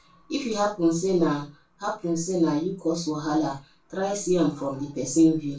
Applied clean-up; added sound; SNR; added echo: none; none; none; reverberation time 0.2 s.